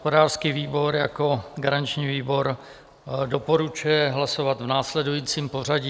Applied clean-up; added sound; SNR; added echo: none; none; none; none.